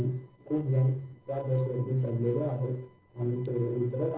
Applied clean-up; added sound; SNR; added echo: neural separator model SepFormer DNS4.